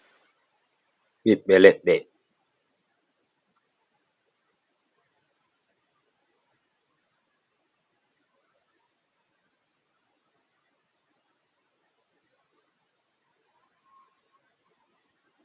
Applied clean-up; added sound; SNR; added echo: none; none; none; none.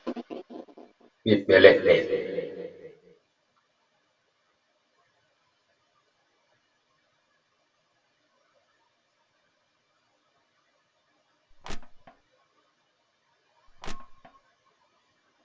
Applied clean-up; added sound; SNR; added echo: none; Crushing; 6 dB; reverberation time 1.9 s.